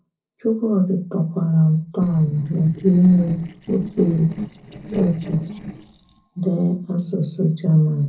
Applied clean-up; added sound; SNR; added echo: neural separator model SepFormer DNS4.